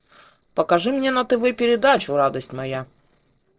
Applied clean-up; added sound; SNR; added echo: neural separator model SepFormer DNS4.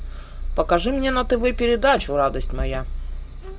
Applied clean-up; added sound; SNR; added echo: none; Engine / Car; 5 dB; none.